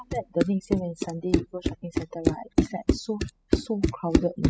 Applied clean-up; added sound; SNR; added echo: classical method spectral subtraction.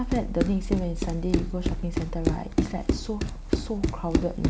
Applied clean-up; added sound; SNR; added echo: none; Run; 0 dB; none.